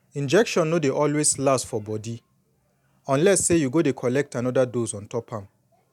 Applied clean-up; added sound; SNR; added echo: none; none; none; none.